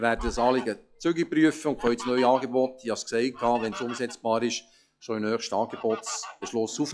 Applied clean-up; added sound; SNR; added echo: classical method log-MMSE.